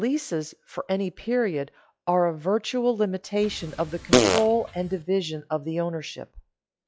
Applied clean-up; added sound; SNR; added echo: classical method log-MMSE.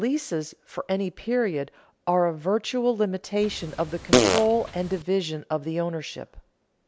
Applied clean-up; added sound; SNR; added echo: none; Fart; -2 dB; none.